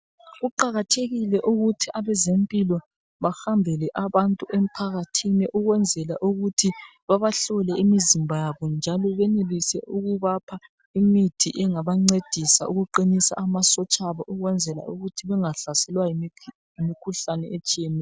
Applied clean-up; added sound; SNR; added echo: none; none; none; none.